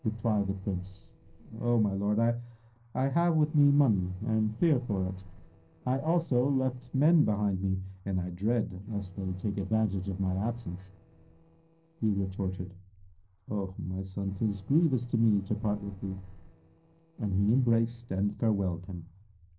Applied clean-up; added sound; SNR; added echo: neural separator model SepFormer DNS4.